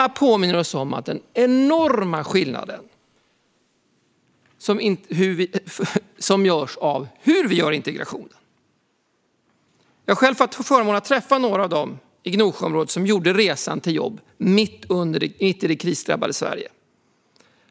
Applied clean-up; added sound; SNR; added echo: neural mask model Resemble Enhance denoiser.